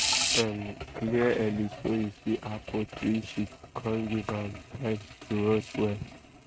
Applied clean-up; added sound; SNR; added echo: neural mask model RNNoise.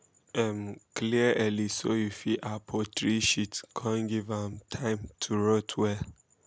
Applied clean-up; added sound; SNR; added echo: none; none; none; none.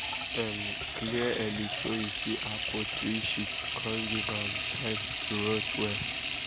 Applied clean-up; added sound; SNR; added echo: none; Sink (filling or washing) / Water tap, faucet; -5 dB; none.